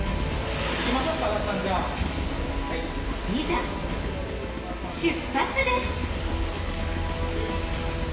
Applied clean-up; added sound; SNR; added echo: none; Idling; 14 dB; reverberation time 1.2 s.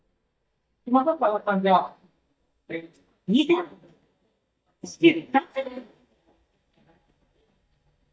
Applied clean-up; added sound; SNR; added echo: neural mask model DeepFilterNet 3.